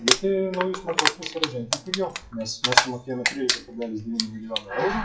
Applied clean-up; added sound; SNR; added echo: classical method WPE with log-MMSE.